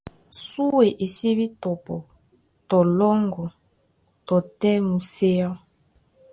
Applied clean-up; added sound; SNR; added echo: none; none; none; none.